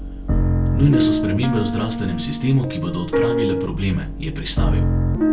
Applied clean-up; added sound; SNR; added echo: none; Piano; -3 dB; reverberation time 0.3 s.